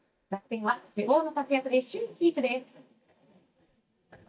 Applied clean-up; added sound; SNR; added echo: neural mask model DeepFilterNet 3.